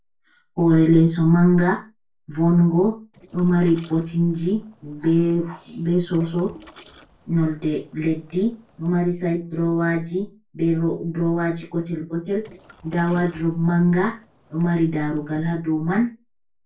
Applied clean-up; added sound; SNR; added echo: neural separator model SepFormer DNS4.